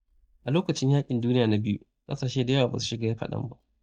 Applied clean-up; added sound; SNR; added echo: neural mask model DeepFilterNet 3.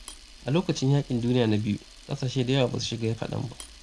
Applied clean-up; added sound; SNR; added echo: none; Camera; 20 dB; none.